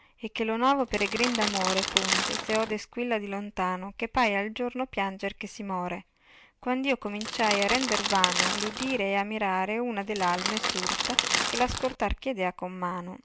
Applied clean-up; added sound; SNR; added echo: none; Crackle; 0 dB; none.